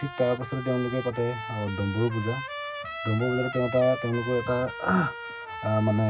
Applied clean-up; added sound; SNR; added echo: none; Trumpet; 9 dB; reverberation time 0.4 s.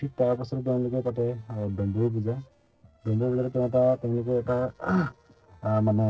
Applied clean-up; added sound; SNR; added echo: neural separator model SepFormer DNS4.